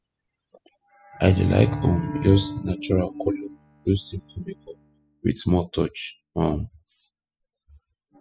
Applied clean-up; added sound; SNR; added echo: classical method spectral subtraction.